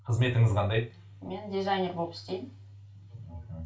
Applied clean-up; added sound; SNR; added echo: none; none; none; reverberation time 0.3 s.